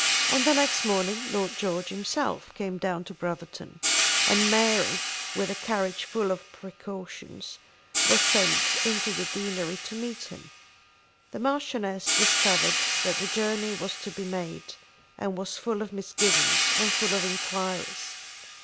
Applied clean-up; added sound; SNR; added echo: none; Hi-hat; -2 dB; none.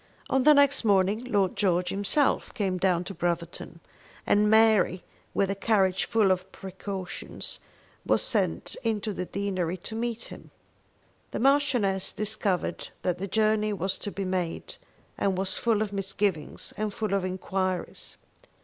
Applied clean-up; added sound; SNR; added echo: none; none; none; none.